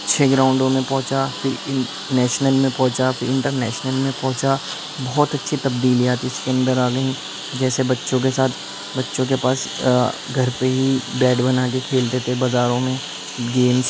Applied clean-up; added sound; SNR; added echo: none; Engine; 11 dB; none.